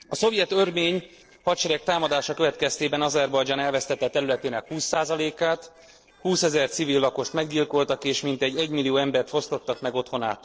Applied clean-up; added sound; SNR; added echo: neural separator model SepFormer DNS4.